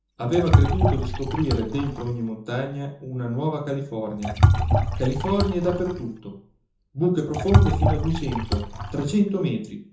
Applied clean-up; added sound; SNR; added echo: none; Liquid; -3 dB; reverberation time 0.6 s.